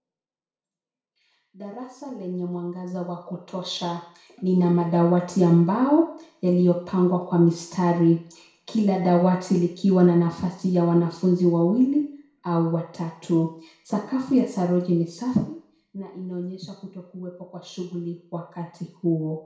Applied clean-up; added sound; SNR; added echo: none; none; none; reverberation time 0.6 s.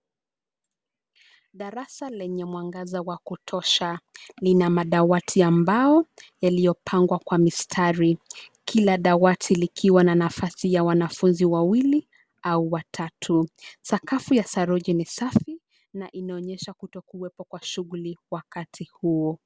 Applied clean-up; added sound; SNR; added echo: none; none; none; none.